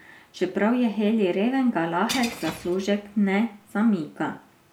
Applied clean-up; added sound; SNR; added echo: none; Shatter / Crushing; 14 dB; none.